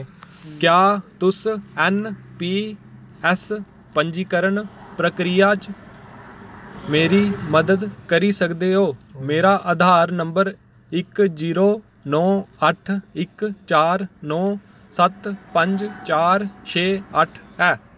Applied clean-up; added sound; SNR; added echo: none; none; none; none.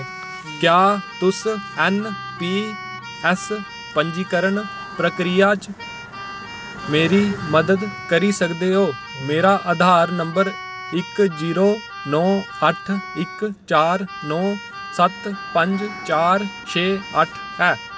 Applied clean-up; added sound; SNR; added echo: none; Keyboard (musical); 13 dB; none.